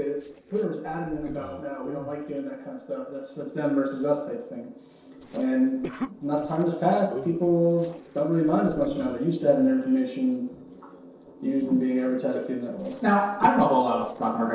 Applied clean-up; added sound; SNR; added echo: neural separator model SepFormer DNS4.